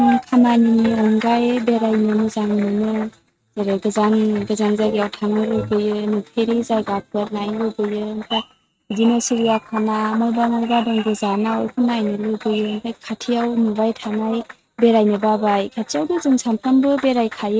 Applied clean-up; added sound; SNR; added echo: neural mask model RNNoise.